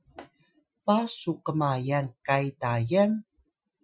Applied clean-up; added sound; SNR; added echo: classical method Wiener filter.